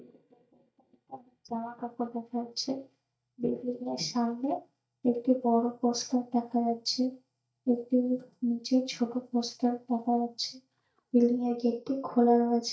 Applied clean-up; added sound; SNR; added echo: neural mask model DeepFilterNet 3.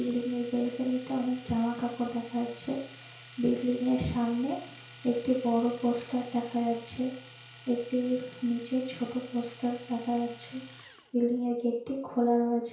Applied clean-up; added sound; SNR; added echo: none; Domestic sounds, home sounds; 17 dB; reverberation time 0.6 s.